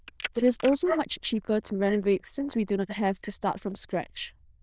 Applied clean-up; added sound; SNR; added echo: neural diffusion model UNIVERSE++.